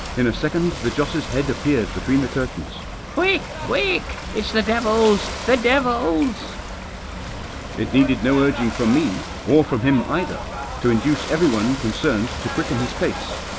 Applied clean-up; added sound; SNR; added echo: none; Ocean / Boat, Water vehicle; 8 dB; none.